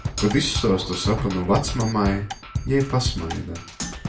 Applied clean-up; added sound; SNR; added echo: none; Percussion; 6 dB; reverberation time 0.3 s.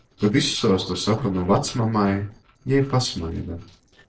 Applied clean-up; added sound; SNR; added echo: neural separator model SepFormer DNS4.